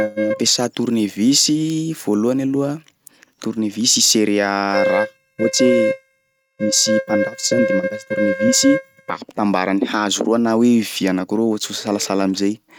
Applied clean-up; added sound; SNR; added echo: neural mask model RNNoise.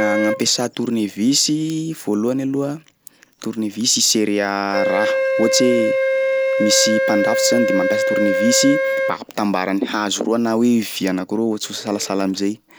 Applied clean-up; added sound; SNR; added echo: none; Wind instrument, woodwind instrument; 2 dB; none.